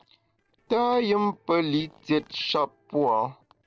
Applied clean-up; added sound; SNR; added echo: neural separator model SepFormer DNS4.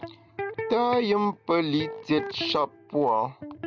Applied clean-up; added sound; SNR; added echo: none; Electric guitar; 11 dB; none.